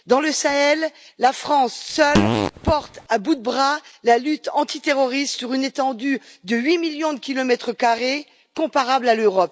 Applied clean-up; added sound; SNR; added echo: none; Fart; 2 dB; none.